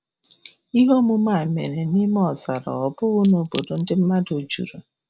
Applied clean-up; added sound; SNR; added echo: none; Crack / Crushing; 20 dB; none.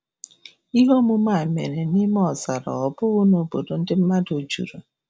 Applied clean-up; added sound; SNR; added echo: none; none; none; none.